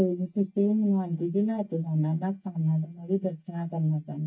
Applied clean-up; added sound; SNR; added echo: neural mask model DeepFilterNet 3.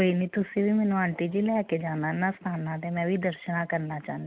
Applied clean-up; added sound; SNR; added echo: none; none; none; none.